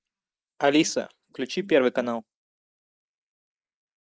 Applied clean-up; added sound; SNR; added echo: neural mask model Resemble Enhance denoiser.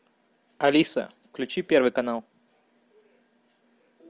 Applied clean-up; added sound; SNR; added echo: none; none; none; none.